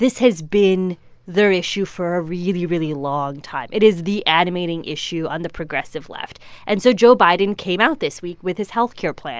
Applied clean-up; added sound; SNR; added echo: none; none; none; none.